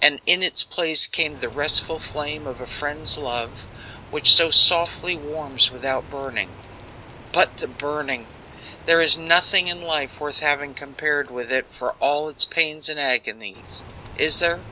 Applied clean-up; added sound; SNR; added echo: none; Rain; 18 dB; none.